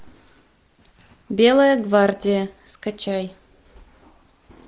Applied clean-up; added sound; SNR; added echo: none; none; none; none.